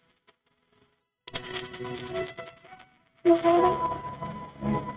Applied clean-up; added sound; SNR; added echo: neural mask model RNNoise.